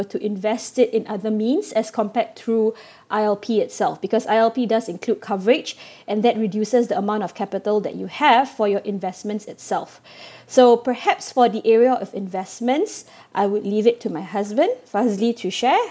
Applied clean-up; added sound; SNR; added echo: none; none; none; none.